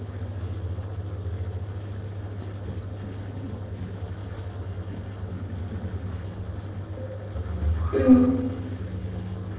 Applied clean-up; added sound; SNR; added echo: neural separator model SepFormer DNS4.